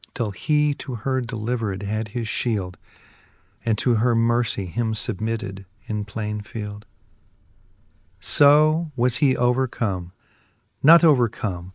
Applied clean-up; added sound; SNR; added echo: neural mask model Resemble Enhance denoiser.